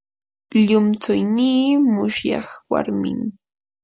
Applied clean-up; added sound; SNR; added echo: none; none; none; none.